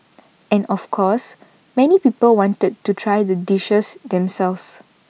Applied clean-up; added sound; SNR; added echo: none; none; none; none.